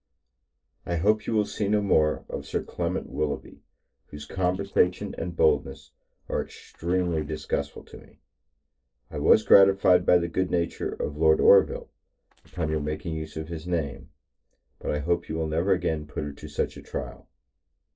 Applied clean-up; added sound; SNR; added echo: neural separator model SepFormer DNS4.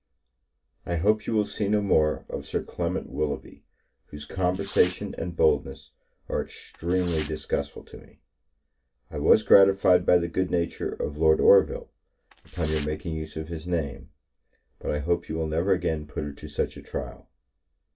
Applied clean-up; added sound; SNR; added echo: none; Tearing; 17 dB; reverberation time 0.2 s.